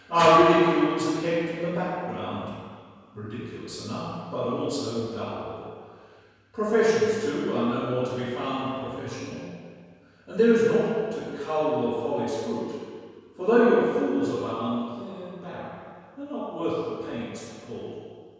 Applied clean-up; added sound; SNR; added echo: none; none; none; reverberation time 1.9 s.